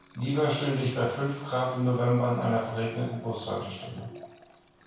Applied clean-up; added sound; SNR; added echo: none; Liquid; 20 dB; reverberation time 0.6 s.